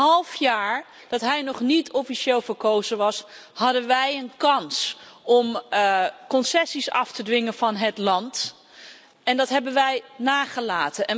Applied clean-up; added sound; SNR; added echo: none; none; none; none.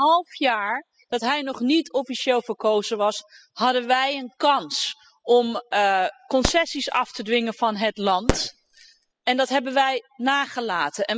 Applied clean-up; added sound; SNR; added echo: classical method spectral subtraction.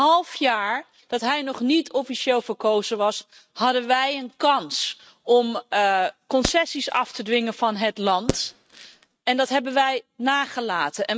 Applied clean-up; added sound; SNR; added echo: neural mask model RNNoise.